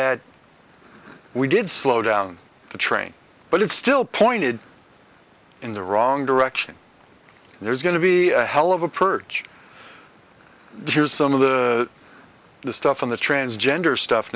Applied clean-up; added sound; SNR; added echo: none; none; none; none.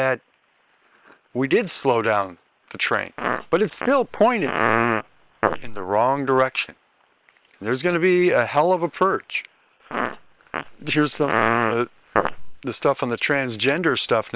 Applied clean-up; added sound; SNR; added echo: neural separator model SepFormer WHAM!.